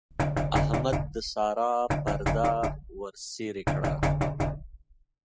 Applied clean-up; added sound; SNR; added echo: classical method spectral subtraction.